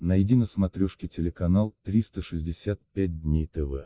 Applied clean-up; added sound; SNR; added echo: neural mask model Resemble Enhance denoiser.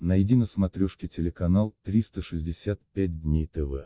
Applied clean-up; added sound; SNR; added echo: none; none; none; none.